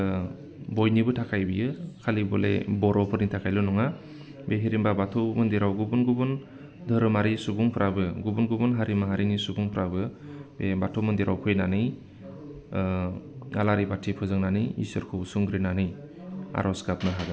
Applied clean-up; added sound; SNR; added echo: none; none; none; none.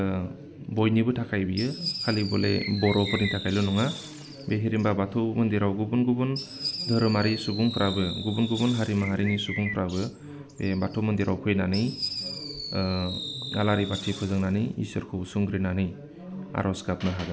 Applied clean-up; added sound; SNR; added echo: none; Fireworks + Bird; 11 dB; none.